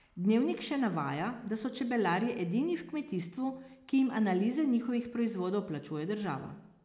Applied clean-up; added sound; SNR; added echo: none; none; none; none.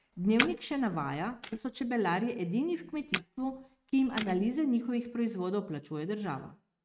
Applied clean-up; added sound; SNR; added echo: neural mask model RNNoise.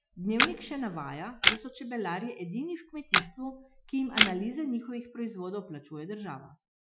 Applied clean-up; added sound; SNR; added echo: classical method Wiener filter.